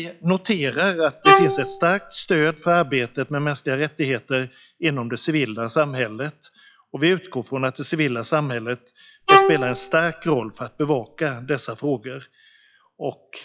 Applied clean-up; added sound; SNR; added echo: classical method log-MMSE.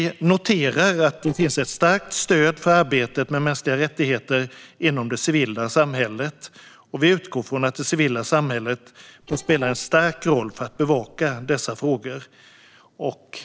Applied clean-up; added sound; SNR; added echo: neural separator model SepFormer DNS4.